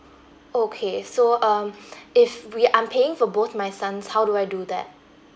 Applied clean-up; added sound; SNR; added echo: none; none; none; none.